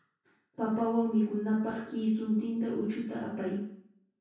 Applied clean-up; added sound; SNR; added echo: none; none; none; reverberation time 0.6 s.